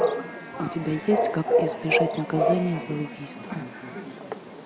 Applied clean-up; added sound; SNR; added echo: none; Bark / Chatter / Chirp, tweet / Livestock, farm animals, working animals; -2 dB; none.